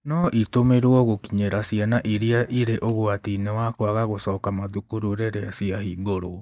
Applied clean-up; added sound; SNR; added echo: neural mask model DeepFilterNet 3.